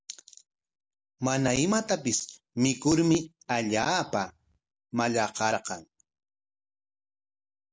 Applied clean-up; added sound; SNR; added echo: none; none; none; none.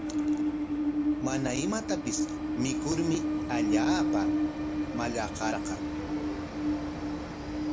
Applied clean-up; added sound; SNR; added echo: none; Train; -5 dB; none.